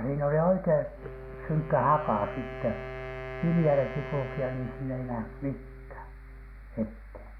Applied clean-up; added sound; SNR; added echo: none; Wind instrument, woodwind instrument; 12 dB; none.